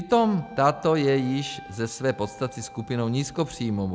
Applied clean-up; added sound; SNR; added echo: none; Wind instrument, woodwind instrument; 20 dB; none.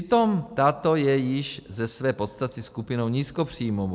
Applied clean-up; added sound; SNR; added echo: none; none; none; none.